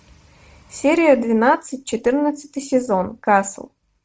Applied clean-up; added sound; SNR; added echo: none; none; none; none.